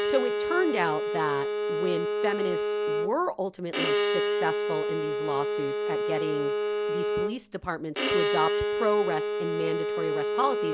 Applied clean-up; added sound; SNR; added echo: none; Bowed string instrument; -3 dB; none.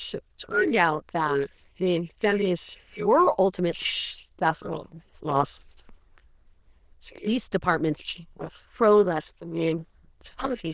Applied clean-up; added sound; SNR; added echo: neural diffusion model UNIVERSE++.